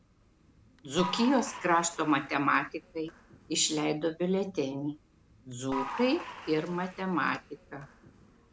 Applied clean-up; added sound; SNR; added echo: none; Applause / Crowd; 13 dB; none.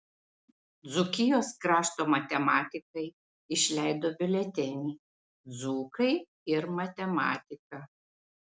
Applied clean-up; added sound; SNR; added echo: none; none; none; none.